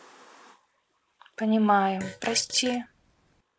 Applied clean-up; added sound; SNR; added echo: none; Fart; 16 dB; none.